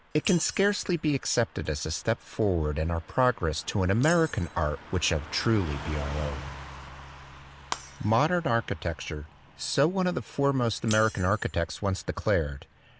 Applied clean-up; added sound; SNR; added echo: none; Shatter + Car passing by / Truck; 16 dB; none.